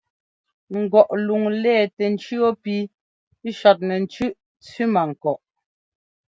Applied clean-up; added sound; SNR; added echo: none; none; none; none.